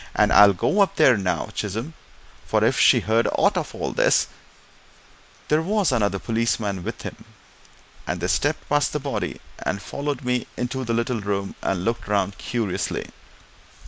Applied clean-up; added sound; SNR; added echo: none; none; none; none.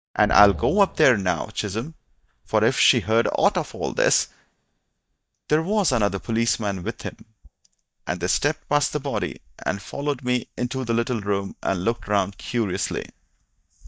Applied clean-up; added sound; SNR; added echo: neural mask model DeepFilterNet 3.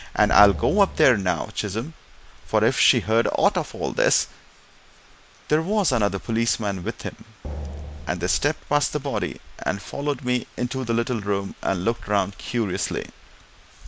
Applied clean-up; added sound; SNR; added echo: none; Drum; 11 dB; none.